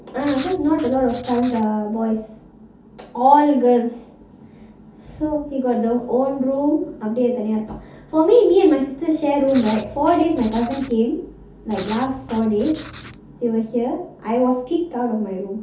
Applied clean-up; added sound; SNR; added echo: none; Writing; 13 dB; reverberation time 0.5 s.